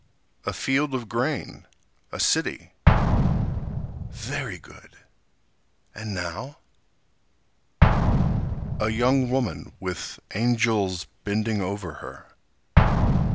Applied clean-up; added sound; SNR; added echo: none; Explosion; -3 dB; none.